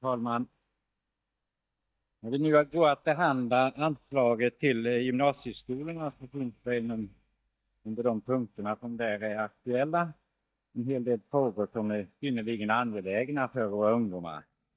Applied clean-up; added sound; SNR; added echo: neural mask model DeepFilterNet 3.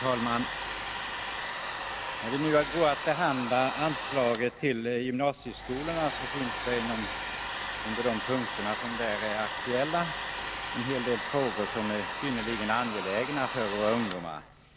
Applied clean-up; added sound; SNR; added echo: none; Domestic sounds, home sounds; 5 dB; none.